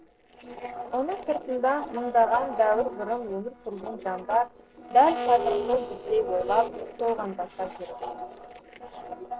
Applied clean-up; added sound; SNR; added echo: neural separator model SepFormer DNS4.